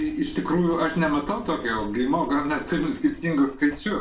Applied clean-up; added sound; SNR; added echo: none; Writing; 18 dB; reverberation time 0.3 s.